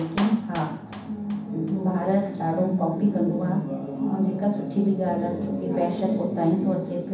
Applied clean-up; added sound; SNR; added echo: none; Clapping; 20 dB; reverberation time 0.7 s.